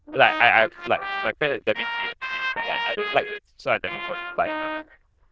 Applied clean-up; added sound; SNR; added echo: neural diffusion model UNIVERSE++.